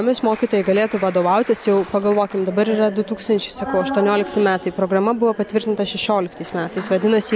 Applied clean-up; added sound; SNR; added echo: none; none; none; none.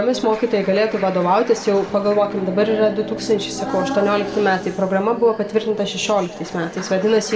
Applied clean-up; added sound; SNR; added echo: none; Bowed string instrument; 18 dB; reverberation time 1.7 s.